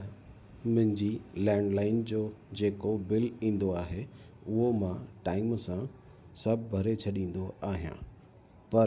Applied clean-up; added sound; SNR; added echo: none; none; none; none.